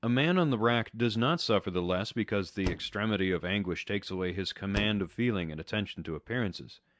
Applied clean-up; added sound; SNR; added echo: none; Slam; 14 dB; none.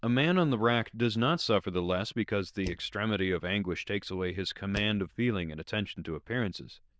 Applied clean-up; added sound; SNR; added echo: neural diffusion model UNIVERSE++.